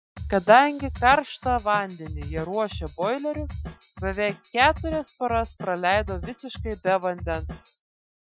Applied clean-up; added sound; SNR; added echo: classical method Wiener filter.